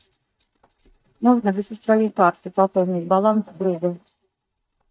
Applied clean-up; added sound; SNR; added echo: neural mask model DeepFilterNet 3.